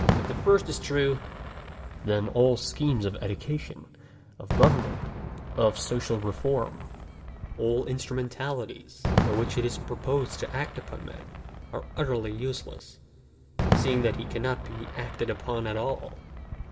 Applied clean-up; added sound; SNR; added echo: none; Fireworks; 3 dB; reverberation time 2.3 s.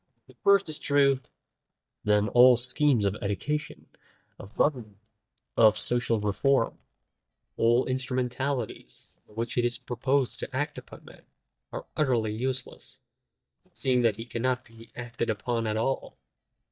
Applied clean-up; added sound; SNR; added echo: neural mask model DeepFilterNet 3.